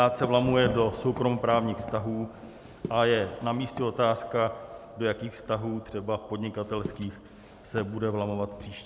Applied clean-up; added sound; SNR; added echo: none; Thunder / Rain + Walk, footsteps; 15 dB; none.